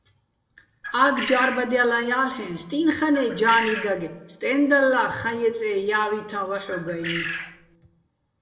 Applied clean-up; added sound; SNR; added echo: none; Bird; 9 dB; reverberation time 0.9 s.